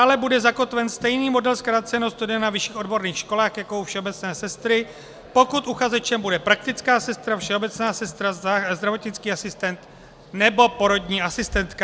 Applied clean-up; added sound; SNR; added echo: none; none; none; none.